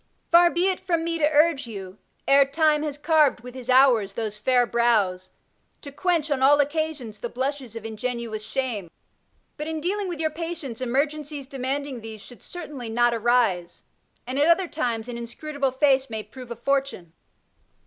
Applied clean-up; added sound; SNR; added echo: none; none; none; none.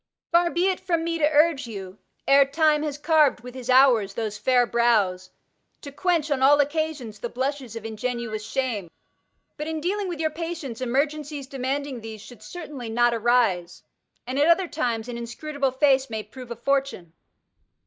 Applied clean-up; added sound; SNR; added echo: neural mask model DeepFilterNet 3.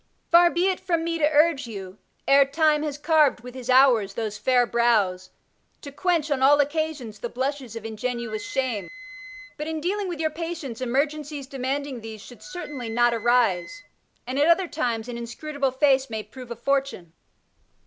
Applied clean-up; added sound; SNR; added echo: none; Wind instrument, woodwind instrument; 19 dB; none.